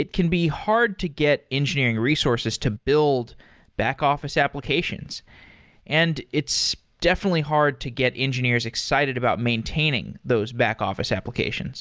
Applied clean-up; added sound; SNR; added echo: none; none; none; none.